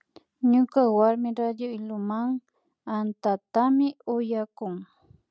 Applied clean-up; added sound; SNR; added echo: none; none; none; none.